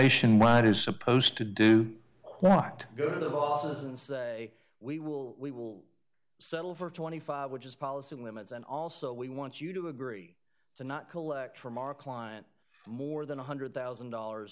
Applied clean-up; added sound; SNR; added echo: none; none; none; none.